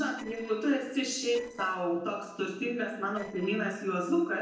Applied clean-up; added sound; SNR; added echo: neural separator model SepFormer DNS4.